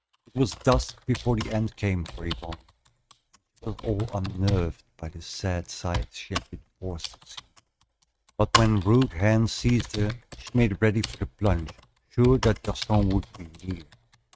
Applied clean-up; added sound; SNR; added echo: neural mask model RNNoise.